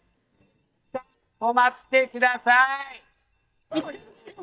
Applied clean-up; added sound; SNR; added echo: neural mask model DeepFilterNet 3.